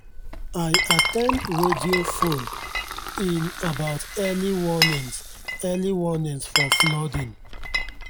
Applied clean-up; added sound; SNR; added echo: none; Liquid + Glass; 0 dB; none.